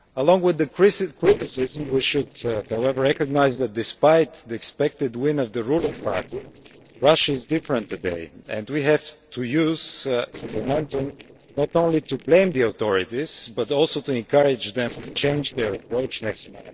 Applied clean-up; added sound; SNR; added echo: neural separator model SepFormer DNS4.